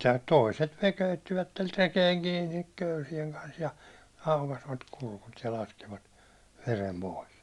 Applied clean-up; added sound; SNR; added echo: none; none; none; none.